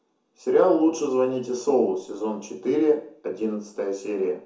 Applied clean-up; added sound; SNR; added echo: none; none; none; reverberation time 0.6 s.